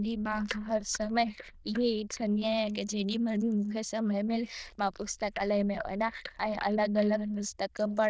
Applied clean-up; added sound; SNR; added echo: neural diffusion model UNIVERSE++.